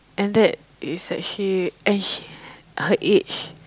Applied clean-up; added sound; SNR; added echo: none; none; none; none.